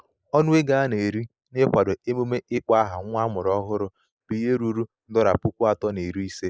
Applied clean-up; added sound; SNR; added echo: neural mask model Resemble Enhance denoiser.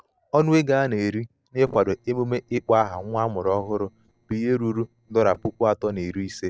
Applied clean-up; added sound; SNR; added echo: neural separator model SepFormer DNS4.